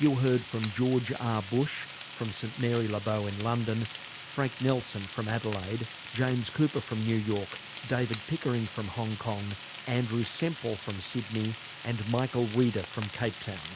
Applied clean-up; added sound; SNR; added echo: none; Frying (food); 6 dB; none.